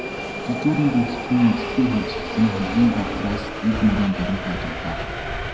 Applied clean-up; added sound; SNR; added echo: none; Subway, metro, underground; 5 dB; reverberation time 0.7 s.